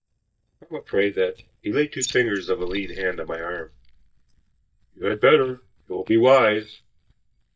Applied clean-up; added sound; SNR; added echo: neural mask model DeepFilterNet 3.